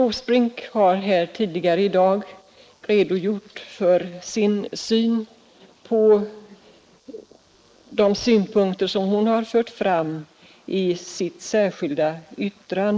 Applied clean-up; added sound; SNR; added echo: neural mask model Resemble Enhance denoiser.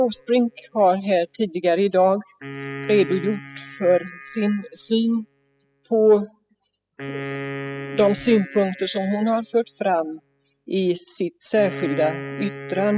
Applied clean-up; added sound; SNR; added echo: classical method spectral subtraction.